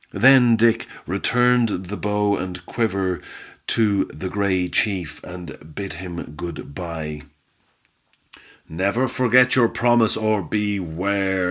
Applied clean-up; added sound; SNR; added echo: none; none; none; none.